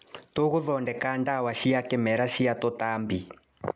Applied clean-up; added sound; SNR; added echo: none; none; none; none.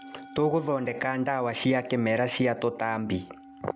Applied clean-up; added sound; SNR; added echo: none; Musical instrument; 19 dB; none.